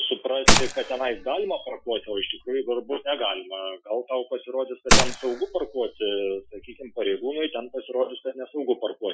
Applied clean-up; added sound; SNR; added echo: classical method Wiener filter.